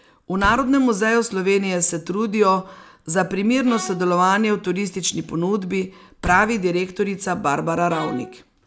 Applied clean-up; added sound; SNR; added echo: none; Bowed string instrument + Slam; 13 dB; none.